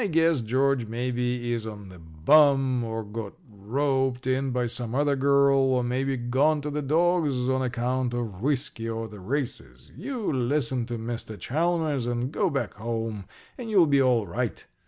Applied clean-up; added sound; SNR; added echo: none; none; none; none.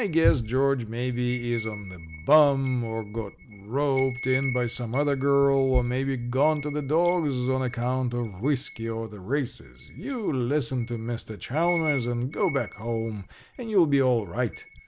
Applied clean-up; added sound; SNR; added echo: none; Wind chime; 11 dB; none.